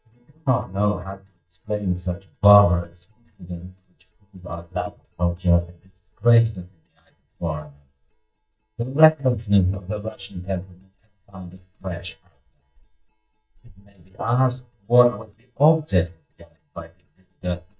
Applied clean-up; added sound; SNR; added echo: neural mask model DeepFilterNet 3.